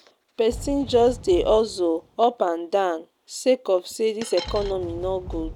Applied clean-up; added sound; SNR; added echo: none; Coin (dropping) + Fireworks; 14 dB; none.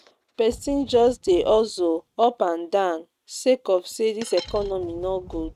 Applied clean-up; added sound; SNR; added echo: neural mask model RNNoise.